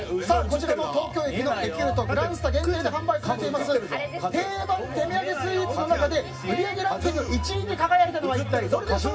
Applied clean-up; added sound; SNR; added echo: none; none; none; reverberation time 0.4 s.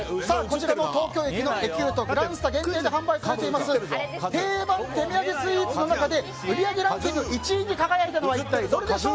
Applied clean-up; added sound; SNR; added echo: none; none; none; none.